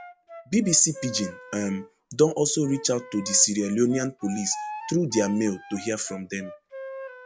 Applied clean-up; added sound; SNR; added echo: none; Wind instrument, woodwind instrument; 15 dB; none.